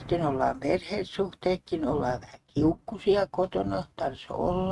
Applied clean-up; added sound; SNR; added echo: neural mask model RNNoise.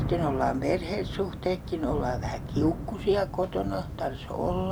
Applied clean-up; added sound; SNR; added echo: none; Thunder / Rain; 5 dB; none.